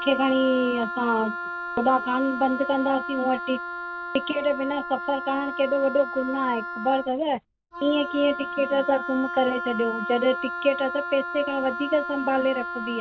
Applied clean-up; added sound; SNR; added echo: none; Wind instrument, woodwind instrument; 7 dB; none.